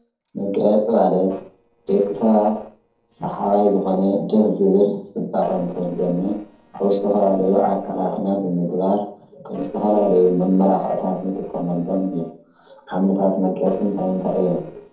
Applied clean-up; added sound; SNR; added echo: neural separator model SepFormer DNS4.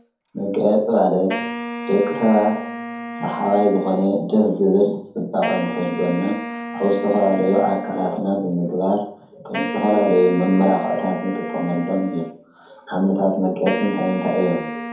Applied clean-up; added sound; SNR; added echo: none; Wind instrument, woodwind instrument; 11 dB; reverberation time 0.6 s.